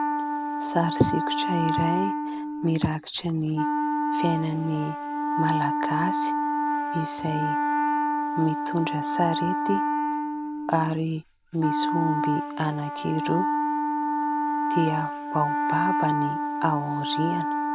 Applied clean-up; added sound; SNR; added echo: none; Wind instrument, woodwind instrument; -2 dB; none.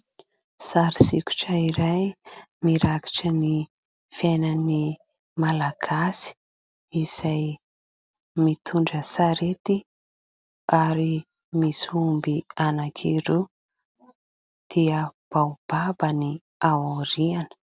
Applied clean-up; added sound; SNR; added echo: none; none; none; none.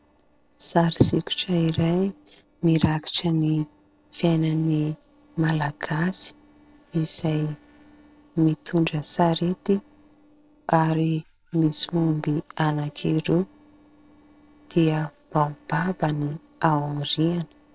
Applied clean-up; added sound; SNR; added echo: neural separator model SepFormer DNS4.